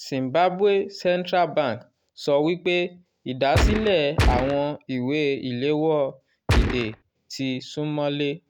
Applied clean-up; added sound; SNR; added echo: none; Gunshot, gunfire; -2 dB; none.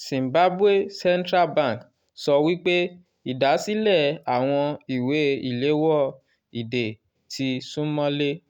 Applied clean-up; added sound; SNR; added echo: none; none; none; none.